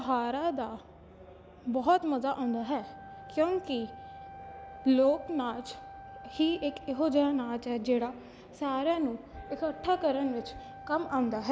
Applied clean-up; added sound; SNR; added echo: none; Wind instrument, woodwind instrument; 18 dB; none.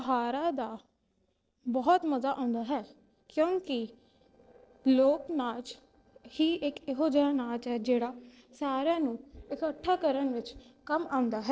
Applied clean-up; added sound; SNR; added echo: neural separator model SepFormer DNS4.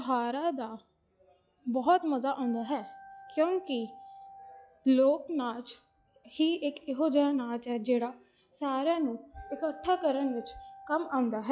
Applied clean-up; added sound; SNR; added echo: classical method log-MMSE.